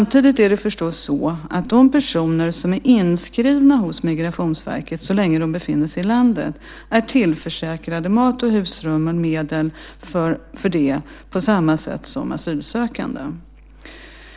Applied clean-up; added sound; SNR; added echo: none; none; none; none.